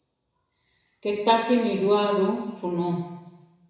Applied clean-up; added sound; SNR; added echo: none; none; none; reverberation time 1.0 s.